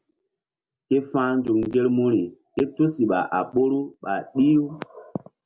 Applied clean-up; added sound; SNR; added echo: none; none; none; none.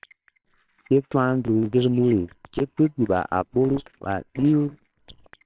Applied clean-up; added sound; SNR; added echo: neural separator model SepFormer WHAMR!.